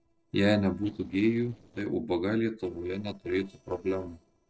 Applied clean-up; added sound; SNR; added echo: neural separator model SepFormer DNS4.